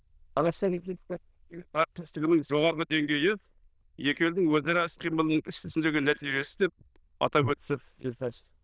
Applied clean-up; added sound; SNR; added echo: neural diffusion model UNIVERSE++.